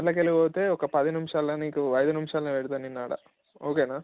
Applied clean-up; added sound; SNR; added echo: none; none; none; none.